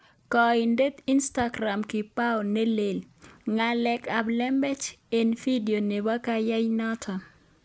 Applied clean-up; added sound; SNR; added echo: none; none; none; none.